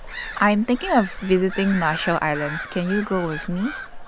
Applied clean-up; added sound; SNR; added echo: none; Gull, seagull / Bird vocalization, bird call, bird song; 10 dB; none.